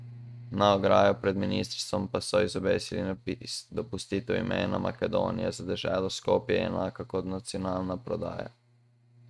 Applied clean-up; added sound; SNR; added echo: neural mask model RNNoise.